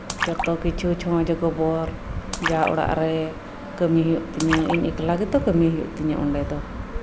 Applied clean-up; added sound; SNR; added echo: none; Splash, splatter; 11 dB; none.